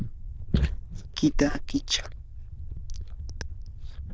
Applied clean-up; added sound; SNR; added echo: neural diffusion model UNIVERSE++.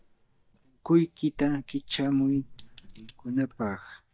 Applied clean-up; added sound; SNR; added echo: neural mask model DeepFilterNet 3.